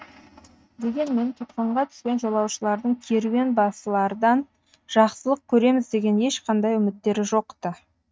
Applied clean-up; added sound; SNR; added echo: neural mask model RNNoise.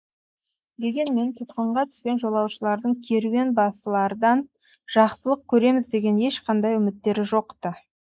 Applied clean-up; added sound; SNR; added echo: neural mask model Resemble Enhance denoiser.